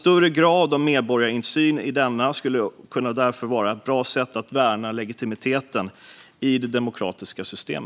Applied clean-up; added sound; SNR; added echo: none; none; none; none.